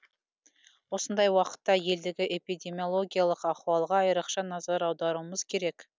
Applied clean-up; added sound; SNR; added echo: none; none; none; none.